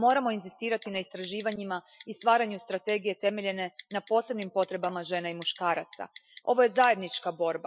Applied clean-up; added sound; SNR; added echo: classical method Wiener filter.